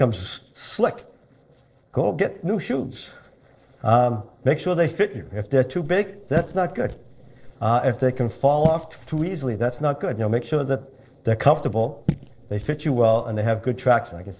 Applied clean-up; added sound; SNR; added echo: neural separator model SepFormer DNS4.